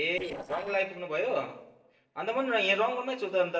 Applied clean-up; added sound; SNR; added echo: neural separator model SepFormer DNS4.